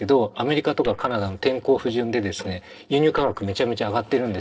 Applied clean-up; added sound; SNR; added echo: neural separator model SepFormer DNS4.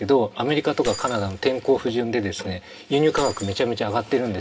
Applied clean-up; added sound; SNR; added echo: none; Keys jangling; 16 dB; reverberation time 0.3 s.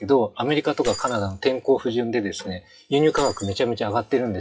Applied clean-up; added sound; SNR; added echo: classical method WPE with log-MMSE.